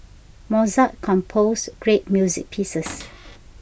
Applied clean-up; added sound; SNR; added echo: none; Cupboard open or close / Door; 17 dB; none.